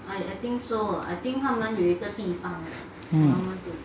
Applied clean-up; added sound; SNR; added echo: none; none; none; none.